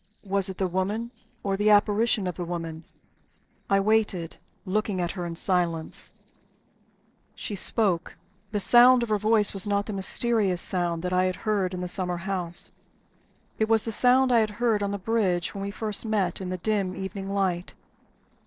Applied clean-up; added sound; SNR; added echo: neural separator model SepFormer DNS4.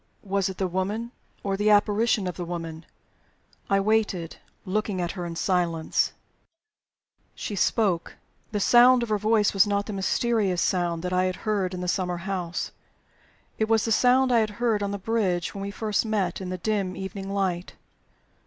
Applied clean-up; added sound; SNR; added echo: none; none; none; none.